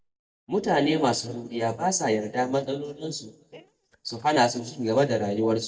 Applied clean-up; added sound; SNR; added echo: neural mask model DeepFilterNet 3.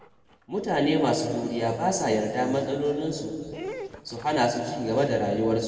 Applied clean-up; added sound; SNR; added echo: none; Dog; 19 dB; reverberation time 2.2 s.